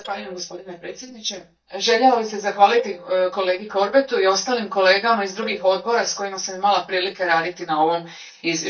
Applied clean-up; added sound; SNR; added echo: neural mask model DeepFilterNet 3.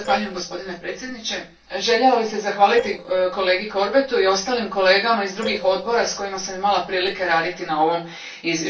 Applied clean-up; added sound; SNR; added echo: neural separator model SepFormer DNS4.